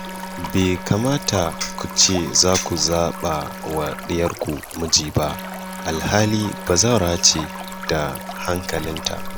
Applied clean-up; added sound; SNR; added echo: none; Stream + Wind instrument, woodwind instrument; 10 dB; none.